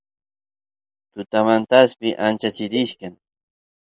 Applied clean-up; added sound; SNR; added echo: neural mask model Resemble Enhance denoiser.